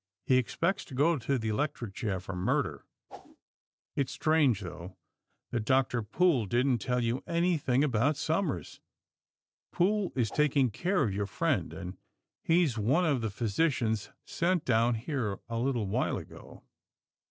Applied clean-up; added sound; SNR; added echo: neural separator model SepFormer DNS4.